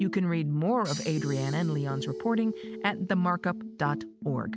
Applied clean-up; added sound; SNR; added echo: none; Crash cymbal; 20 dB; none.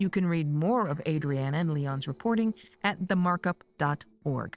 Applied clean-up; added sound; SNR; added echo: neural separator model SepFormer DNS4.